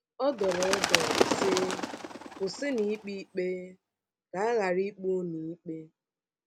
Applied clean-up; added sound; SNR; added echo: none; Bird; 0 dB; none.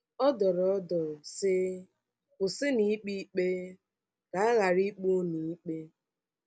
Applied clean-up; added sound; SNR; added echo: none; none; none; none.